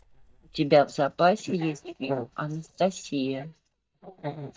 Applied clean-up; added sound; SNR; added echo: neural mask model DeepFilterNet 3.